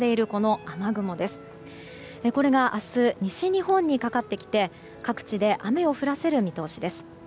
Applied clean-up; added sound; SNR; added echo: none; none; none; none.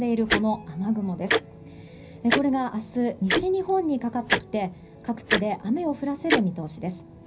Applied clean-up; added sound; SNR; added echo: none; Tick-tock; 4 dB; reverberation time 0.4 s.